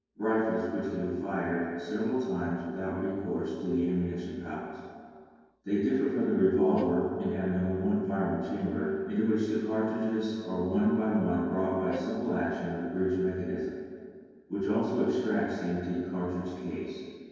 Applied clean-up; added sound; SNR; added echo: neural separator model SepFormer DNS4.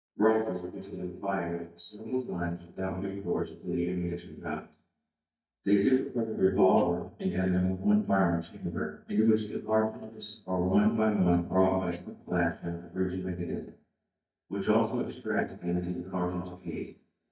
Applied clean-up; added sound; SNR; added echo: neural mask model DeepFilterNet 3.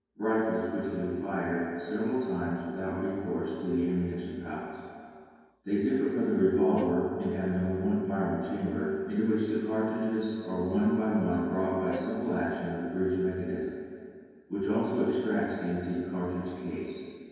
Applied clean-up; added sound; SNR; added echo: none; Bowed string instrument; 11 dB; reverberation time 2.2 s.